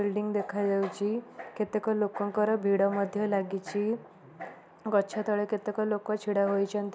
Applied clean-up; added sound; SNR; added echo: none; none; none; none.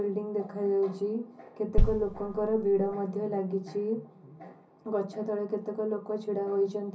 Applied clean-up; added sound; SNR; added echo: none; Bass drum; -4 dB; reverberation time 0.5 s.